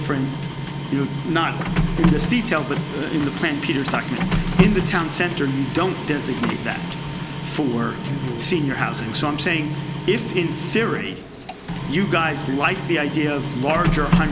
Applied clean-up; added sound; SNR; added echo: none; Printer; 1 dB; none.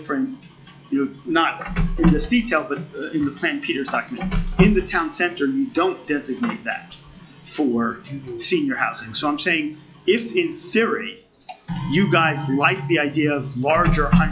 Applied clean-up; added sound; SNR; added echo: classical method log-MMSE.